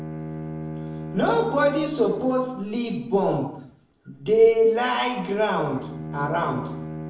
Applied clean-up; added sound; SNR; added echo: none; Bowed string instrument; 12 dB; reverberation time 0.6 s.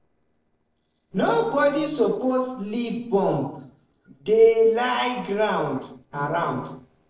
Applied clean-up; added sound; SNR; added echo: neural separator model SepFormer DNS4.